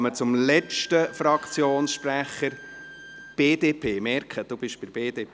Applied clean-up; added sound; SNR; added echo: none; Bowed string instrument; 20 dB; none.